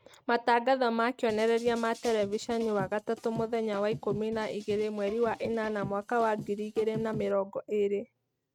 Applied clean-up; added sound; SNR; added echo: neural mask model RNNoise.